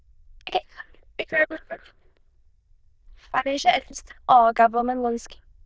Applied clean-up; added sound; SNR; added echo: neural diffusion model UNIVERSE++.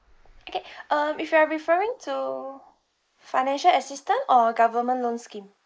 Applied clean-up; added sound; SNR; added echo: neural mask model Resemble Enhance denoiser.